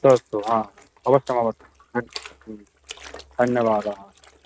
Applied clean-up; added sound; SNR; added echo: neural mask model RNNoise.